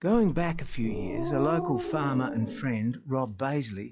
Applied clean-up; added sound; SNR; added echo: classical method log-MMSE.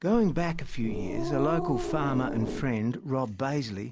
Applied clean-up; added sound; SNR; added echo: none; Growling; 3 dB; none.